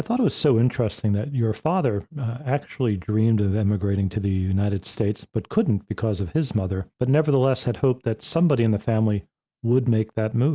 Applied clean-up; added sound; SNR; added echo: none; none; none; none.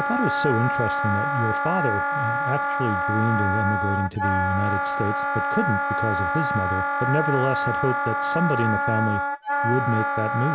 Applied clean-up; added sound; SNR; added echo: none; Wind instrument, woodwind instrument; -1 dB; none.